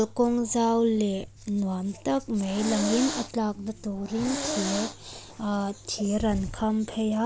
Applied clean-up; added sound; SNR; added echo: none; Hiss; 7 dB; none.